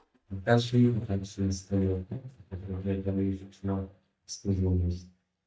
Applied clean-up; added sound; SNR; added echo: neural mask model DeepFilterNet 3.